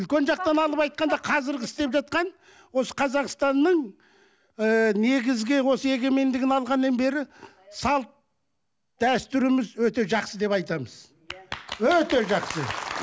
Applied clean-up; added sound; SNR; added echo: none; none; none; none.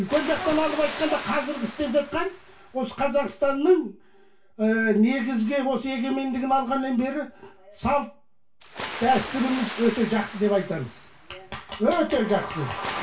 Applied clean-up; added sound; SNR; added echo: none; Water; 14 dB; reverberation time 0.2 s.